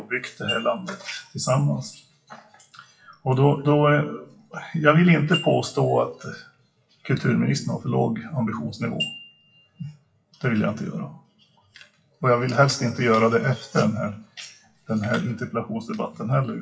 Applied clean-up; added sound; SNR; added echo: classical method WPE with log-MMSE.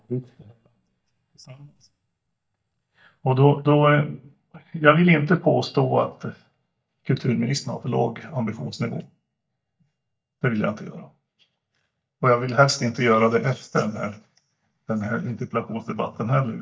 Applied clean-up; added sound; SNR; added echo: neural mask model DeepFilterNet 3.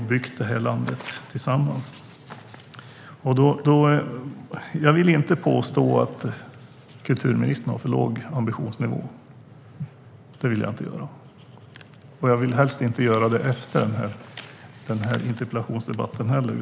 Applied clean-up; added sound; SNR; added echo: none; none; none; none.